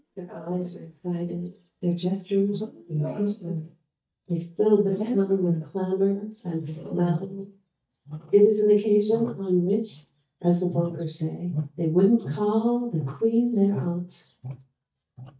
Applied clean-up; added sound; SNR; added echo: neural mask model DeepFilterNet 3.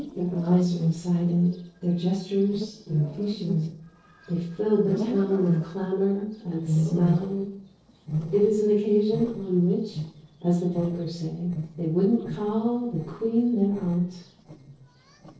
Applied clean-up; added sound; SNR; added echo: neural separator model SepFormer DNS4.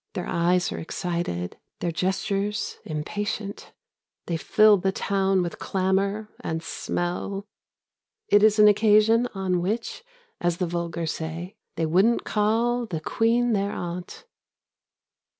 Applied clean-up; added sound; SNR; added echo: none; none; none; none.